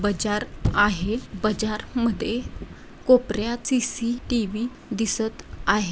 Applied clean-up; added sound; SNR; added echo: none; none; none; none.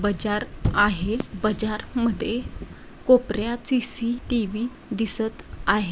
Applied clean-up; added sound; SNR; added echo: none; Fireworks; 19 dB; none.